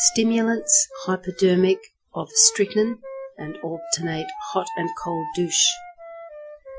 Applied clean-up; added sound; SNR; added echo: classical method Wiener filter.